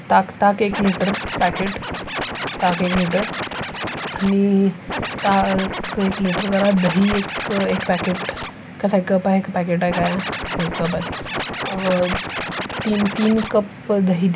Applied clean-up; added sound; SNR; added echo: none; Scratching (performance technique); 6 dB; none.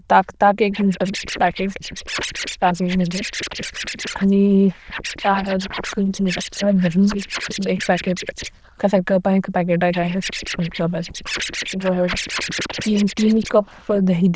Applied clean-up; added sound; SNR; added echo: neural diffusion model UNIVERSE++.